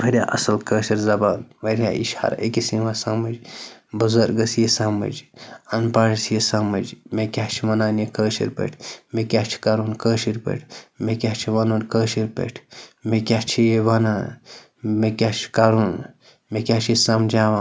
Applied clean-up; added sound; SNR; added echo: none; none; none; none.